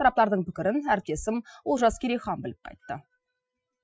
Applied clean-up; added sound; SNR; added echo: classical method Wiener filter.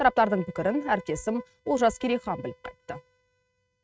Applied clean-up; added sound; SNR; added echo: neural mask model RNNoise.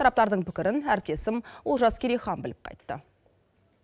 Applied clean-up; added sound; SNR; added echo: none; none; none; none.